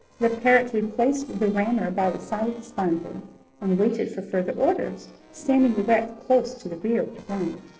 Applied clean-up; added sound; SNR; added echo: neural separator model SepFormer DNS4.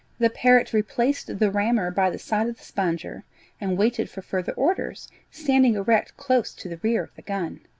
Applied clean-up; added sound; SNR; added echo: none; none; none; none.